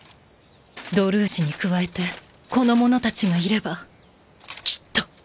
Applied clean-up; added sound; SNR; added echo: none; none; none; none.